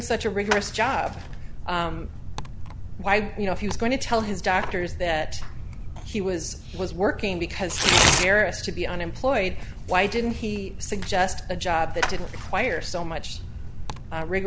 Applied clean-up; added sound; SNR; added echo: none; Tearing; 5 dB; none.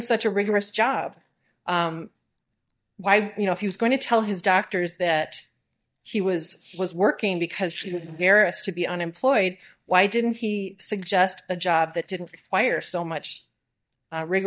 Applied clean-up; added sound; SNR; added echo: neural mask model DeepFilterNet 3.